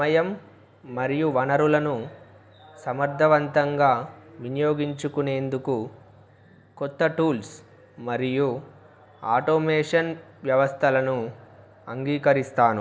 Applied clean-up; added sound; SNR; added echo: none; none; none; none.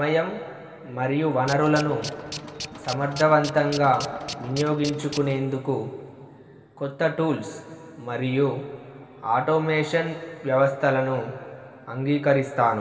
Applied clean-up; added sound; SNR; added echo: none; Tools; 12 dB; reverberation time 2.4 s.